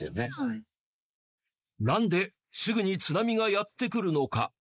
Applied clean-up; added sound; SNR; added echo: neural mask model Resemble Enhance denoiser.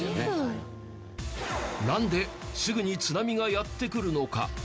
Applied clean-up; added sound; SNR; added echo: none; Wind instrument, woodwind instrument; 20 dB; none.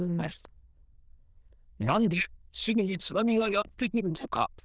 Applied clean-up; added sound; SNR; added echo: neural diffusion model UNIVERSE++.